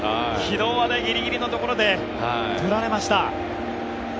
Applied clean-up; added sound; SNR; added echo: none; none; none; none.